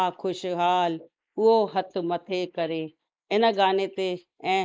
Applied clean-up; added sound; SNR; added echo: neural mask model Resemble Enhance denoiser.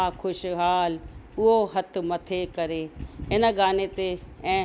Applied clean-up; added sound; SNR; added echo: none; none; none; none.